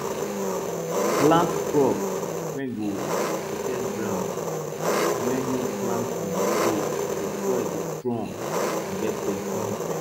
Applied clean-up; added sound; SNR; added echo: none; Engine; -3 dB; none.